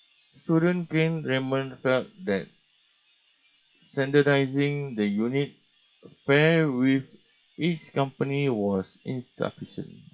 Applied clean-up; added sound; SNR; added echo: classical method WPE with log-MMSE.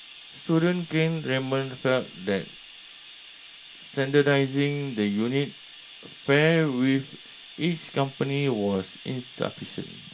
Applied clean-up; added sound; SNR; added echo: none; Bathtub (filling or washing); 18 dB; reverberation time 0.2 s.